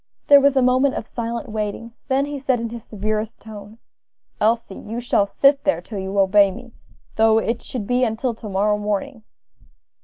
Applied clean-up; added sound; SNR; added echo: none; none; none; none.